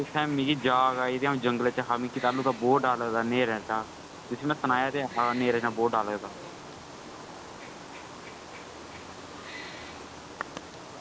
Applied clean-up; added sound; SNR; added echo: none; Wild animals; 13 dB; none.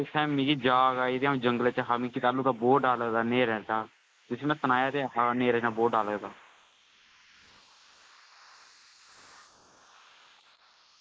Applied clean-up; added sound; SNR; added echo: neural mask model Resemble Enhance denoiser.